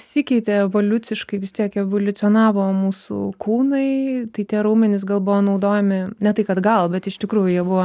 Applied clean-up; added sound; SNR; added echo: none; none; none; none.